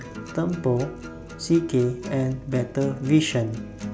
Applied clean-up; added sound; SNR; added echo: none; Acoustic guitar; 12 dB; none.